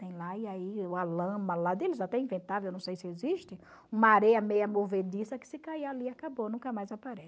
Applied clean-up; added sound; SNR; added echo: none; none; none; none.